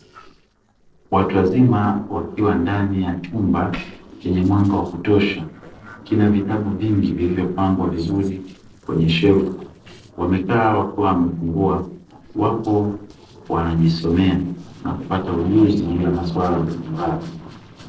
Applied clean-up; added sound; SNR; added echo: neural separator model SepFormer DNS4.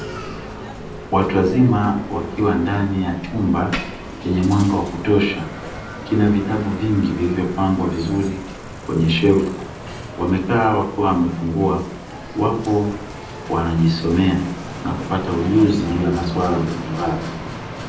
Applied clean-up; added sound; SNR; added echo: none; Bicycle; 11 dB; reverberation time 0.6 s.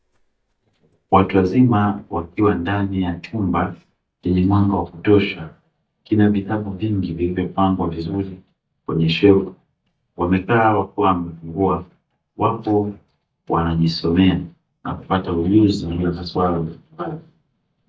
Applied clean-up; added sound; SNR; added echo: neural mask model DeepFilterNet 3.